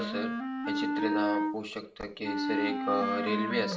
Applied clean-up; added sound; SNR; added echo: none; Wind instrument, woodwind instrument; -1 dB; reverberation time 0.4 s.